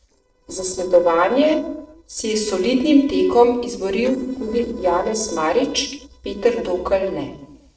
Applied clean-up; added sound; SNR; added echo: neural separator model SepFormer DNS4.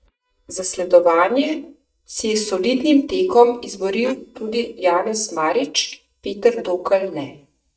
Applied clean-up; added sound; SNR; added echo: neural mask model DeepFilterNet 3.